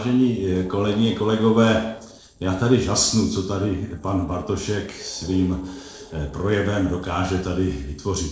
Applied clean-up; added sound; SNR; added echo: neural separator model SepFormer DNS4.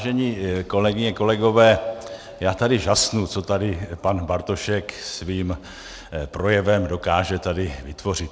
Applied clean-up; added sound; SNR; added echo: none; none; none; none.